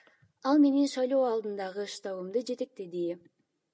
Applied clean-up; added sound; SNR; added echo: none; none; none; none.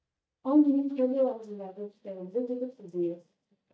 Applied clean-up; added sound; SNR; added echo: neural mask model DeepFilterNet 3.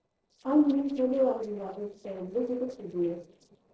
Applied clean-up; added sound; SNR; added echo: neural separator model SepFormer DNS4.